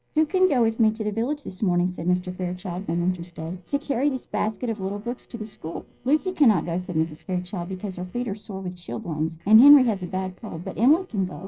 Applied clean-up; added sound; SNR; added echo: neural separator model SepFormer DNS4.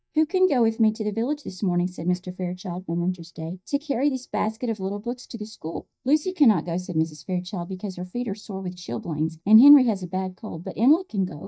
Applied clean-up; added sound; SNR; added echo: neural mask model DeepFilterNet 3.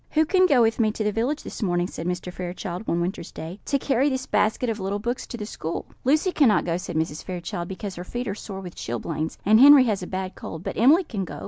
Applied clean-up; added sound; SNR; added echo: none; none; none; none.